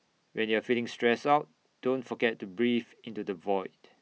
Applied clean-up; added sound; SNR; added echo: none; none; none; none.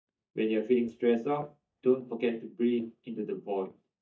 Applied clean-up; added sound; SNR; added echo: neural mask model DeepFilterNet 3.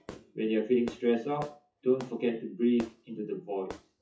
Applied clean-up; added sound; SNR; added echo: classical method WPE with log-MMSE.